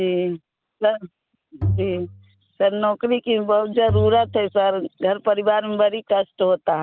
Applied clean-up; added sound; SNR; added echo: none; Bowed string instrument; 6 dB; none.